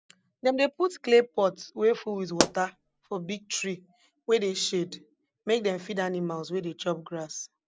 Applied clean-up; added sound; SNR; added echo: none; Explosion; 5 dB; none.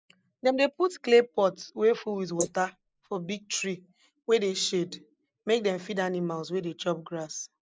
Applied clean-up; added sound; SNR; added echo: neural mask model Resemble Enhance denoiser.